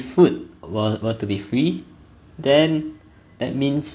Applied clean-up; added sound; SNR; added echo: none; none; none; none.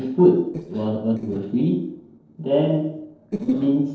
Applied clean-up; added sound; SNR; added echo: neural separator model SepFormer DNS4.